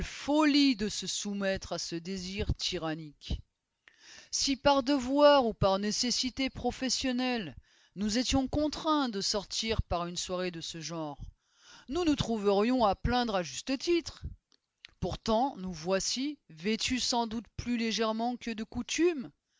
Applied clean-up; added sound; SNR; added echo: none; none; none; none.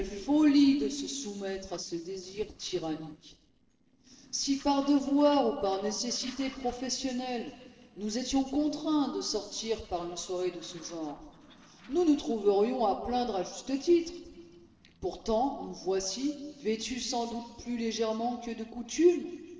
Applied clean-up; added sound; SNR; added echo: neural separator model SepFormer DNS4.